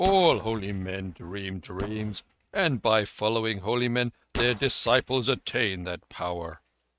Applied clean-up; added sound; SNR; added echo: neural mask model RNNoise.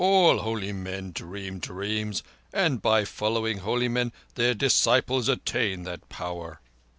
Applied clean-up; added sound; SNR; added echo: none; none; none; none.